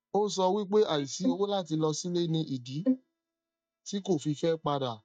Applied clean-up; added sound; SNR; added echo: neural mask model DeepFilterNet 3.